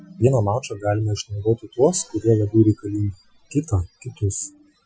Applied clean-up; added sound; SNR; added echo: classical method Wiener filter.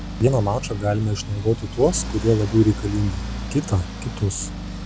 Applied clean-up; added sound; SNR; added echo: none; Accelerating, revving, vroom; 8 dB; none.